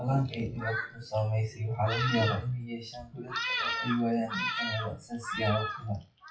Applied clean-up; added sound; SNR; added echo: classical method WPE with log-MMSE.